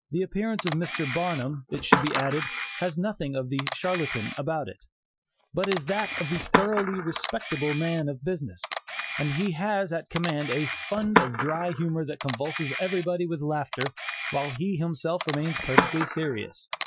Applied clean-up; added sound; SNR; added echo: classical method Wiener filter.